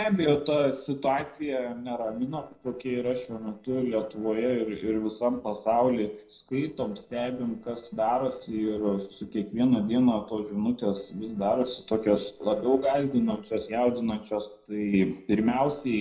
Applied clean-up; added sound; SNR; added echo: neural separator model SepFormer DNS4.